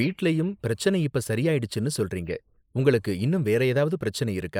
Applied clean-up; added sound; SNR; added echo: neural mask model Resemble Enhance denoiser.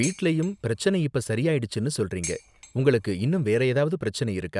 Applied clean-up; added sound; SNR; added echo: none; Dishes, pots, and pans; 16 dB; none.